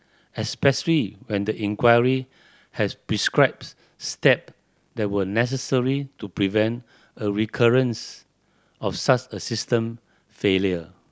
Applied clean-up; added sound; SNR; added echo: none; none; none; none.